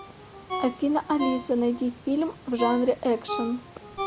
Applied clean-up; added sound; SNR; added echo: none; Ringtone; 9 dB; none.